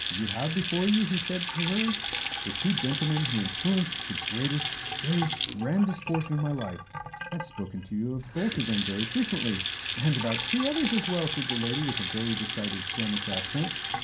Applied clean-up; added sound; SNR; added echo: none; Sink (filling or washing) / Water tap, faucet / Splash, splatter; -3 dB; reverberation time 0.3 s.